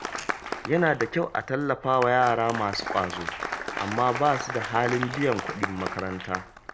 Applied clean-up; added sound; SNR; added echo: none; Applause; 8 dB; none.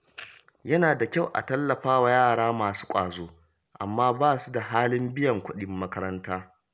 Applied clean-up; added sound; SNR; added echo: none; none; none; none.